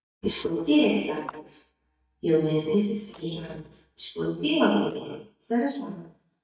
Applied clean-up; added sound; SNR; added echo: neural mask model DeepFilterNet 3.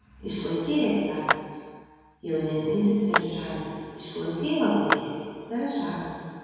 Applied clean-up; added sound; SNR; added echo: none; Clapping; 5 dB; reverberation time 1.9 s.